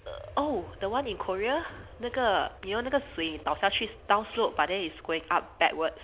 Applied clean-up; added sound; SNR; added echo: none; Aircraft; 19 dB; none.